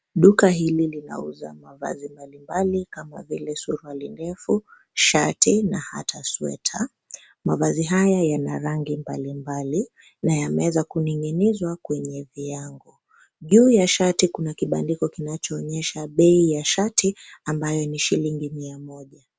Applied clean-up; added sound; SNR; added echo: none; none; none; none.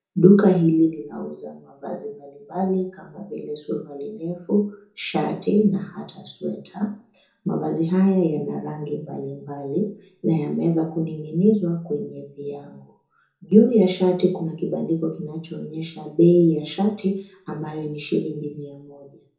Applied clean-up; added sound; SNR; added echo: none; none; none; reverberation time 0.5 s.